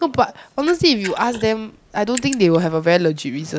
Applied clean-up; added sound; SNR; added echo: none; Camera; 16 dB; none.